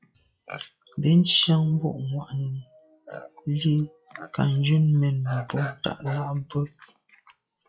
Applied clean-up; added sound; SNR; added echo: classical method log-MMSE.